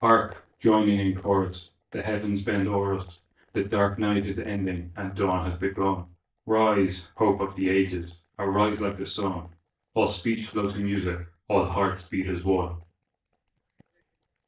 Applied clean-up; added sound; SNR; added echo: neural mask model DeepFilterNet 3.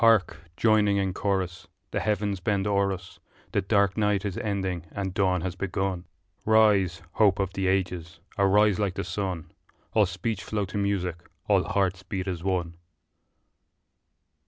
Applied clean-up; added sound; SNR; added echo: none; none; none; none.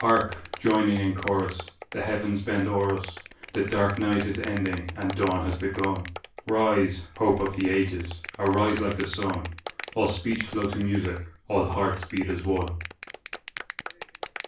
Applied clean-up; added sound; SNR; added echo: none; Clapping; 9 dB; reverberation time 0.3 s.